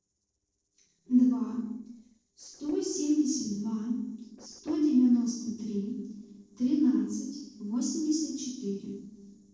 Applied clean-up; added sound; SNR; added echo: neural separator model SepFormer DNS4.